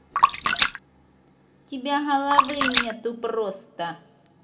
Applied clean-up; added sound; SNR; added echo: none; Splash, splatter; -4 dB; reverberation time 1.7 s.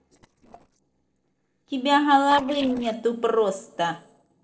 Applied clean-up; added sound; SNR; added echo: neural separator model SepFormer DNS4.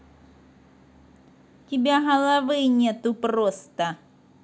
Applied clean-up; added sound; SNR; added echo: none; none; none; none.